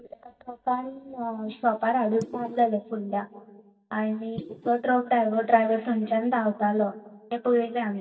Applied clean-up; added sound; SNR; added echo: neural mask model DeepFilterNet 3.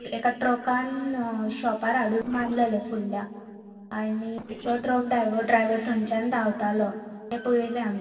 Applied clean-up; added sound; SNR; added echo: neural separator model SepFormer DNS4.